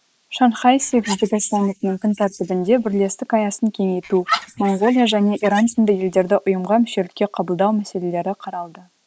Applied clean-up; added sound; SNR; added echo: neural mask model Resemble Enhance denoiser.